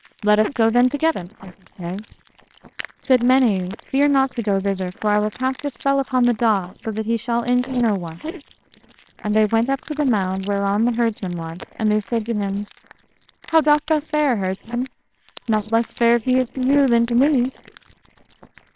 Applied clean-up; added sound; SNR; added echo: neural separator model SepFormer WHAMR!.